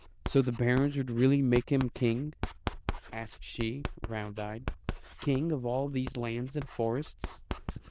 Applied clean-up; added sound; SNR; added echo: neural diffusion model UNIVERSE++.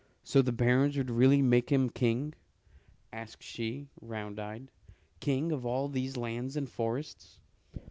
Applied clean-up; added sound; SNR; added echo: none; none; none; none.